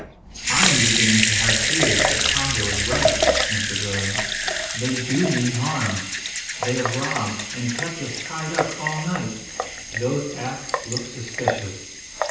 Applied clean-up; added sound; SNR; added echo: none; Sink (filling or washing) / Water tap, faucet / Liquid; -3 dB; reverberation time 0.9 s.